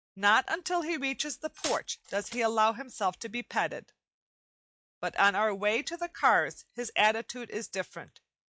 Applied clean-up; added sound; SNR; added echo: classical method log-MMSE.